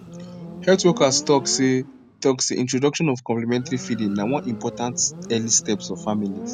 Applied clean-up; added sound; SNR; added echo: none; Motorcycle; 14 dB; none.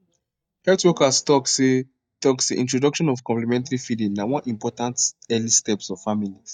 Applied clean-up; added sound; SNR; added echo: neural mask model DeepFilterNet 3.